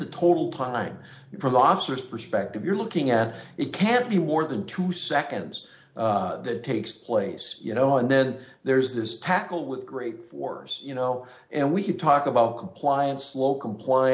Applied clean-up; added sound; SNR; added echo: none; none; none; none.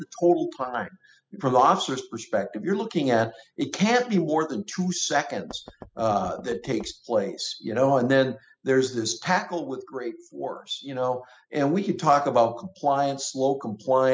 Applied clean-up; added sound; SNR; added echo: classical method spectral subtraction.